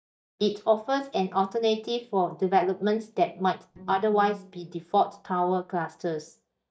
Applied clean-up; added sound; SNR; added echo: neural mask model DeepFilterNet 3.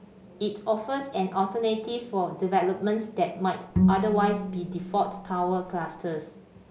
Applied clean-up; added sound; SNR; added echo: none; Bowed string instrument; 0 dB; none.